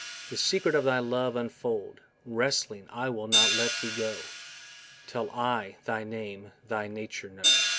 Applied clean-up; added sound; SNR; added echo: none; Hi-hat; 1 dB; none.